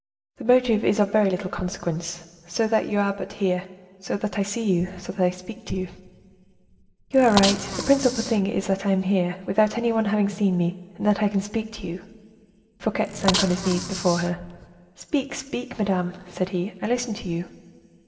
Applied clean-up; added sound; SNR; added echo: none; Bicycle; 6 dB; reverberation time 1.5 s.